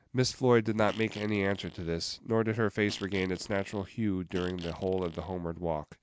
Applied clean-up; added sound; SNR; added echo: none; Fart; 18 dB; none.